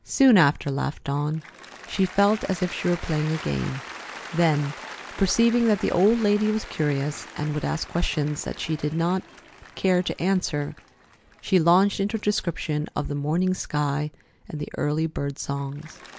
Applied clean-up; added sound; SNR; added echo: none; Applause / Cheering; 18 dB; none.